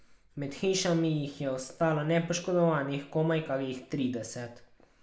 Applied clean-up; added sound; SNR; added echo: none; none; none; none.